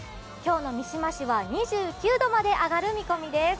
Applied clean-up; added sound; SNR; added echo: none; none; none; none.